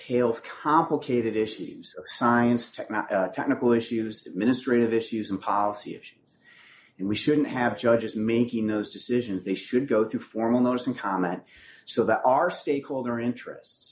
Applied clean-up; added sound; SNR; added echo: neural mask model Resemble Enhance denoiser.